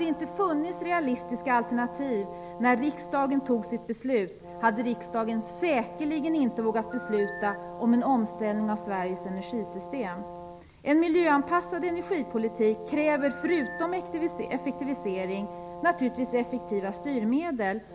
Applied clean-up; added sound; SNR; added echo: none; Telephone + Brass instrument; 12 dB; none.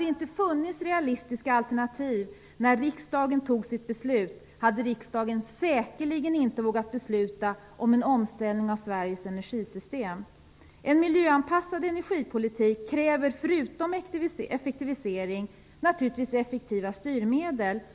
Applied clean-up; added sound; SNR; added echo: none; none; none; none.